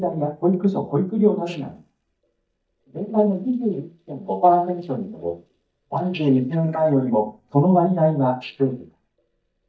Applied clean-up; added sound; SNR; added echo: neural mask model DeepFilterNet 3.